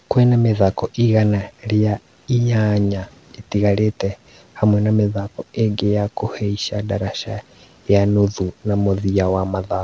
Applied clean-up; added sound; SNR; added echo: none; none; none; none.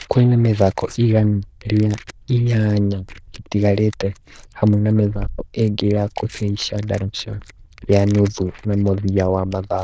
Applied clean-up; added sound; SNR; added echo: neural diffusion model UNIVERSE++.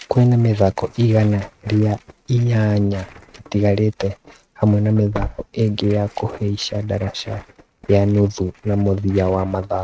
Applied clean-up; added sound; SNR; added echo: neural mask model RNNoise.